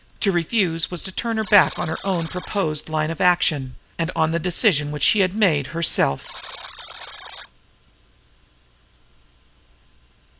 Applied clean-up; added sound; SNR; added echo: none; Alarm; 15 dB; none.